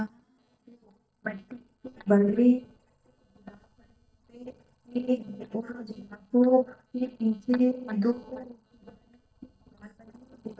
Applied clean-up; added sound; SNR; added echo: neural mask model DeepFilterNet 3.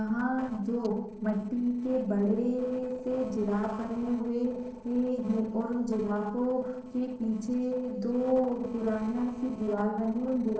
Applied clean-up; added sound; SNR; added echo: neural separator model SepFormer DNS4.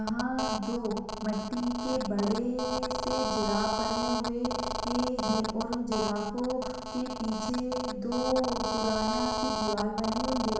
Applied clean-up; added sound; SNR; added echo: none; Telephone; 3 dB; reverberation time 1.1 s.